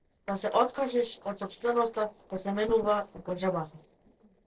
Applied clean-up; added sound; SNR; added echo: neural separator model SepFormer DNS4.